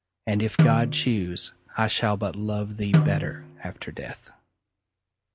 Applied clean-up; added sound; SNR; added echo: none; Snare drum; 0 dB; none.